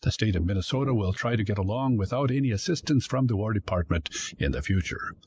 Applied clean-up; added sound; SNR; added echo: neural mask model Resemble Enhance denoiser.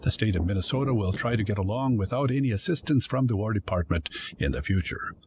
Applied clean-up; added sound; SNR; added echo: none; Thunder; 17 dB; none.